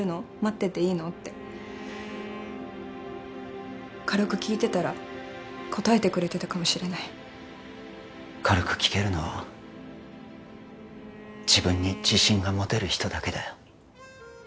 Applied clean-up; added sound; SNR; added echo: none; Bowed string instrument; 15 dB; none.